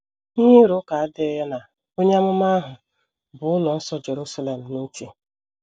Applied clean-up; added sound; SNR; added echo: none; none; none; none.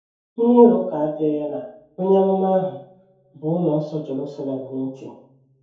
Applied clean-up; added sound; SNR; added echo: none; none; none; reverberation time 0.6 s.